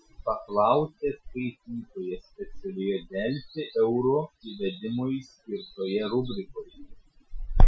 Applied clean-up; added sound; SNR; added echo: classical method Wiener filter.